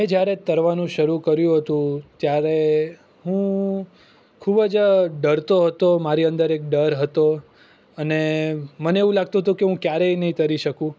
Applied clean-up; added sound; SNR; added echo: none; none; none; none.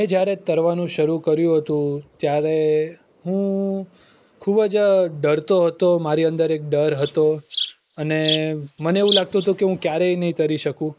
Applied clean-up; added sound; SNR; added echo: neural mask model Resemble Enhance denoiser.